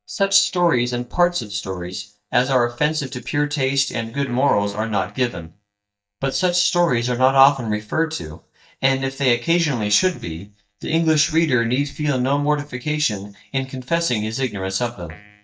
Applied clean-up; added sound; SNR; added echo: neural mask model DeepFilterNet 3.